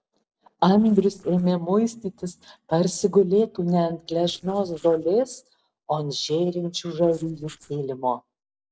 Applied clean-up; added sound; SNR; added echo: neural separator model SepFormer DNS4.